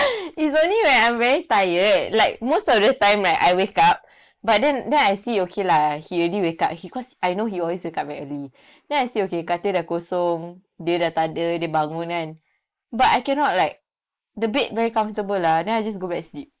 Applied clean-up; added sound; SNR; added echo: neural mask model Resemble Enhance denoiser.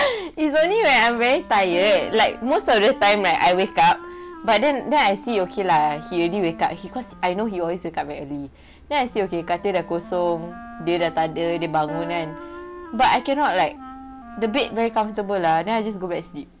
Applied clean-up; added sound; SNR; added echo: none; Piano + Wind instrument, woodwind instrument; 17 dB; none.